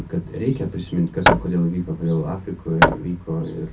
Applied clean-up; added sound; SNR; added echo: none; Hammer; 1 dB; reverberation time 0.3 s.